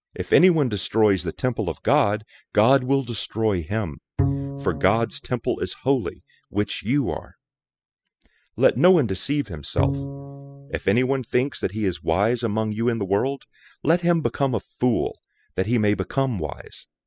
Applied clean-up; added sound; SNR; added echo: classical method spectral subtraction.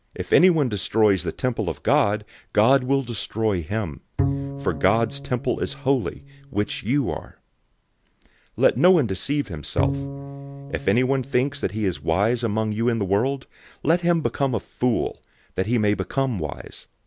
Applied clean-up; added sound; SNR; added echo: none; Bowed string instrument; 8 dB; none.